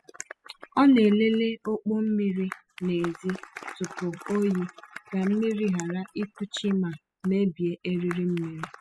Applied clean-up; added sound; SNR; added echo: classical method spectral subtraction.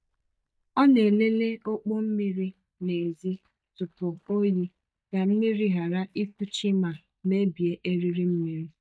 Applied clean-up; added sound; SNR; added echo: neural mask model DeepFilterNet 3.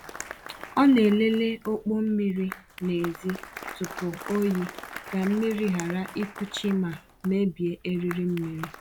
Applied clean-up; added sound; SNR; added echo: none; Applause; 15 dB; none.